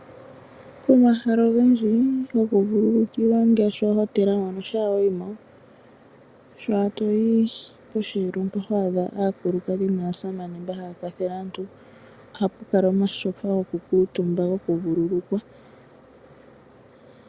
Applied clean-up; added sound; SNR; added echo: none; none; none; none.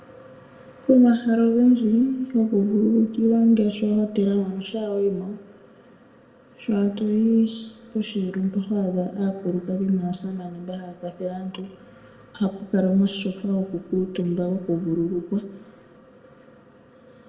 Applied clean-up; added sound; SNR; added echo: none; none; none; reverberation time 0.8 s.